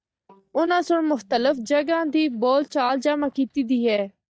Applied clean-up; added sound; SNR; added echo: neural mask model DeepFilterNet 3.